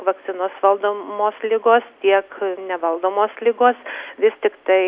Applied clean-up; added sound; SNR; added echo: none; none; none; none.